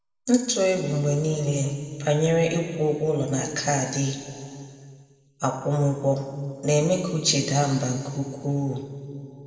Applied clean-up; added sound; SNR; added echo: none; none; none; reverberation time 2.2 s.